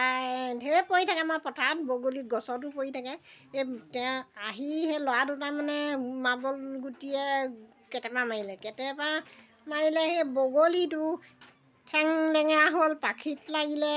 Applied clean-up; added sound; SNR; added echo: none; none; none; none.